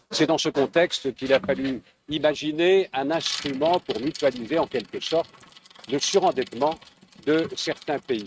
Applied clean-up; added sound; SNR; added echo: neural mask model RNNoise.